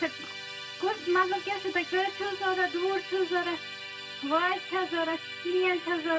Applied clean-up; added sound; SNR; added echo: none; Musical instrument; 10 dB; reverberation time 0.2 s.